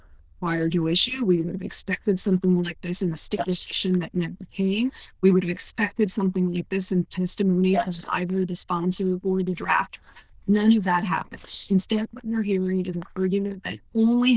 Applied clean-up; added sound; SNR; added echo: neural diffusion model UNIVERSE++.